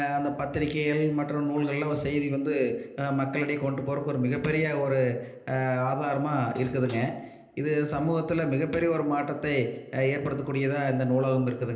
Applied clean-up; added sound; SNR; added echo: none; Cutlery, silverware / Dishes, pots, and pans; 19 dB; reverberation time 1.0 s.